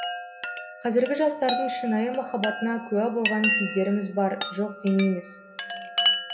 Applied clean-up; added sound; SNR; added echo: none; Chime; 4 dB; reverberation time 1.7 s.